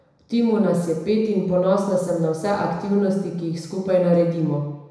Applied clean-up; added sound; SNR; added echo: none; none; none; reverberation time 1.0 s.